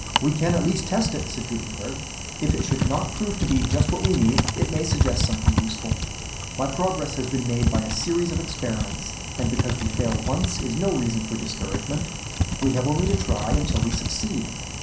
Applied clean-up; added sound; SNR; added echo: none; Typing; 0 dB; reverberation time 0.6 s.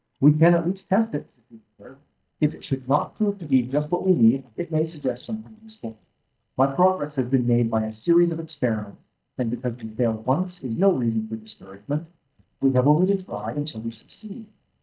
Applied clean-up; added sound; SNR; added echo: neural mask model DeepFilterNet 3.